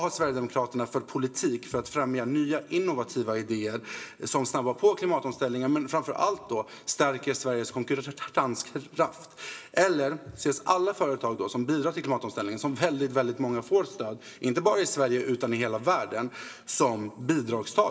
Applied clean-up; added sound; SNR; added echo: none; none; none; reverberation time 1.4 s.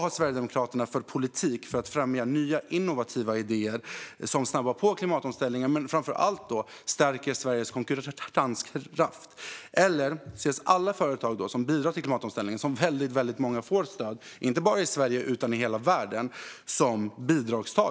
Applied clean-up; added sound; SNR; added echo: none; none; none; none.